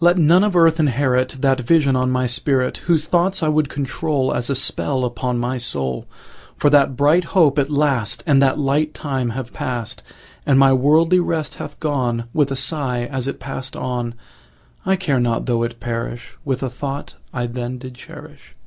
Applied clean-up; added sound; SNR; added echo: none; none; none; none.